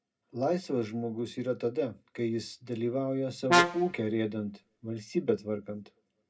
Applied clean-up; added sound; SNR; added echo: none; Brass instrument; -3 dB; reverberation time 0.2 s.